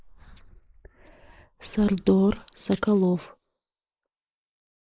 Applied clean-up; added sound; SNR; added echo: neural mask model Resemble Enhance denoiser.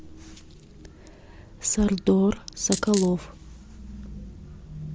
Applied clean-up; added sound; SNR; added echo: none; Coin (dropping); 5 dB; none.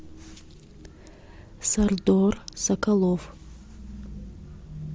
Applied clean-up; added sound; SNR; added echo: none; none; none; none.